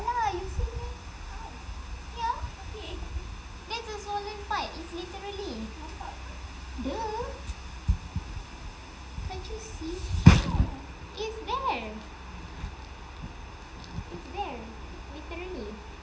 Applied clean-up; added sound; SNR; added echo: none; none; none; reverberation time 0.8 s.